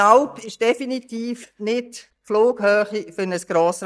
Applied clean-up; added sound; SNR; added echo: neural mask model DeepFilterNet 3.